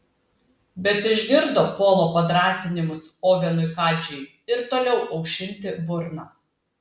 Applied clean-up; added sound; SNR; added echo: none; none; none; none.